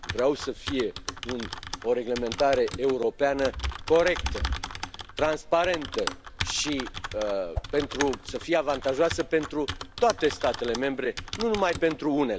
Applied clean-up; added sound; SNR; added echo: none; Whoosh, swoosh, swish + Typing; 9 dB; none.